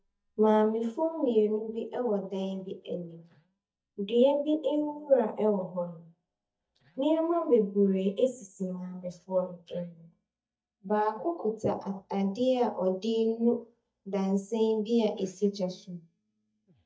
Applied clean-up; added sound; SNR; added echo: neural mask model DeepFilterNet 3.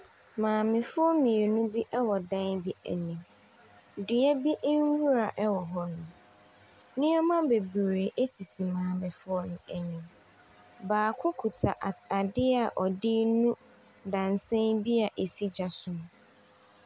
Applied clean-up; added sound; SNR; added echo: none; none; none; none.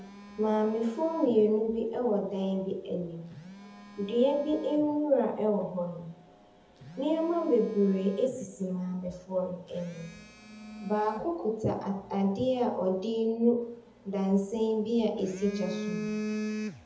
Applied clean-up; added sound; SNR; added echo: none; Telephone; 13 dB; reverberation time 0.7 s.